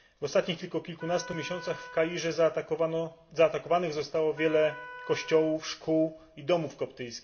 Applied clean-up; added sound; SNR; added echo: none; Wind instrument, woodwind instrument; 18 dB; reverberation time 0.6 s.